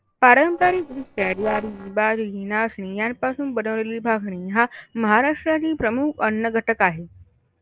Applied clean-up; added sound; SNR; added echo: neural separator model SepFormer DNS4.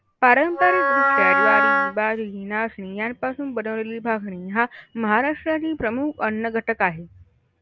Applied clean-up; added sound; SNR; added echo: none; Wind instrument, woodwind instrument; -4 dB; none.